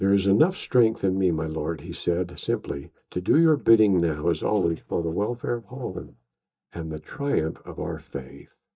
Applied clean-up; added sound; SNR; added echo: neural mask model DeepFilterNet 3.